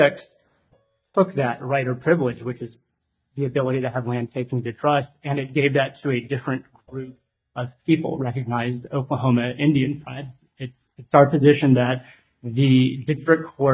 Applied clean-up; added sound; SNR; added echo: neural mask model DeepFilterNet 3.